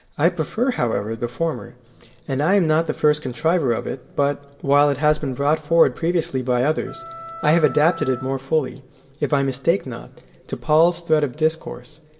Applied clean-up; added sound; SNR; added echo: none; Wind instrument, woodwind instrument; 15 dB; reverberation time 1.4 s.